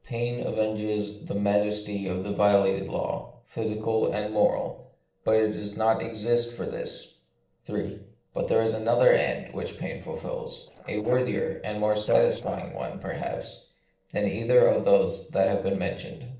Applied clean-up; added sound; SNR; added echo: neural separator model SepFormer DNS4.